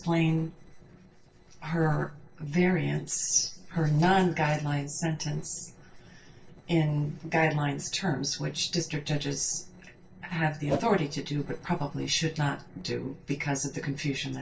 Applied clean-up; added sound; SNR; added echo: neural separator model SepFormer DNS4.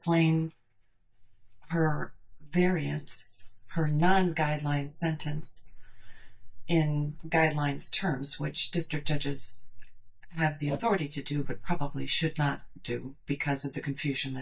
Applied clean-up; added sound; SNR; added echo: neural mask model DeepFilterNet 3.